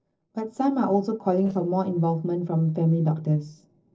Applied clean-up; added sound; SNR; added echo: neural separator model SepFormer DNS4.